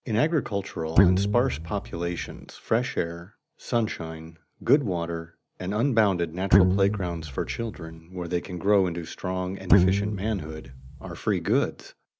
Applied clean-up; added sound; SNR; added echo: none; Guitar; -3 dB; none.